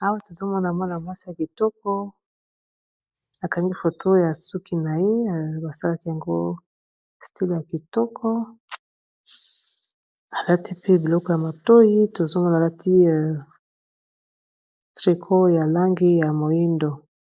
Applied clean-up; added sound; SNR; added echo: neural mask model DeepFilterNet 3.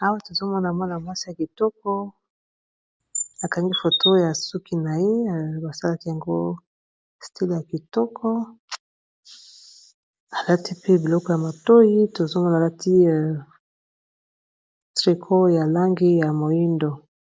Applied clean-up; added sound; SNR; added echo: none; Chirp, tweet; 5 dB; none.